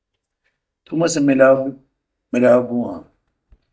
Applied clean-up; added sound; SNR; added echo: neural mask model DeepFilterNet 3.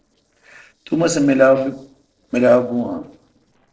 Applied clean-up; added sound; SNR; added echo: neural separator model SepFormer DNS4.